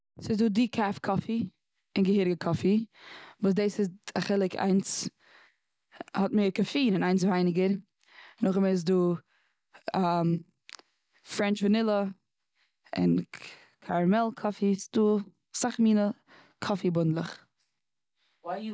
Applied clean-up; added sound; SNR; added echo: none; none; none; none.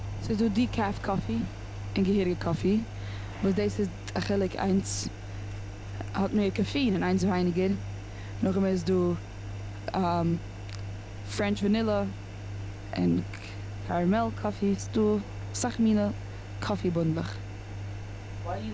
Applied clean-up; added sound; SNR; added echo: none; Engine; 8 dB; none.